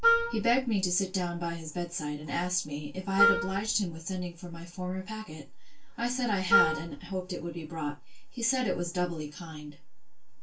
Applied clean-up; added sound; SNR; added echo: none; Wind instrument, woodwind instrument; -3 dB; reverberation time 0.2 s.